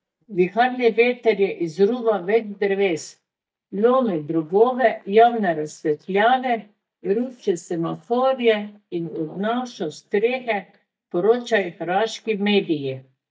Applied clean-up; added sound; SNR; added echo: neural mask model DeepFilterNet 3.